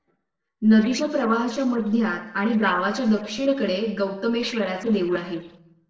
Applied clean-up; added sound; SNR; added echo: neural separator model SepFormer DNS4.